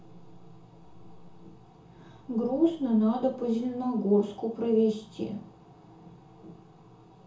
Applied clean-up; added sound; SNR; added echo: none; none; none; reverberation time 0.7 s.